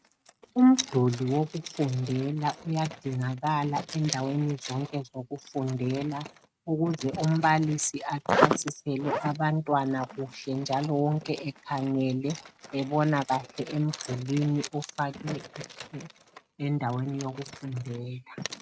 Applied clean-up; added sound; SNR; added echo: neural mask model RNNoise.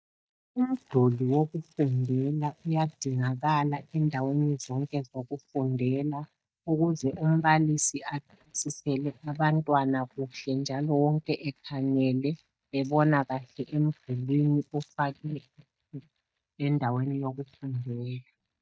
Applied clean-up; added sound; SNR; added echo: neural mask model DeepFilterNet 3.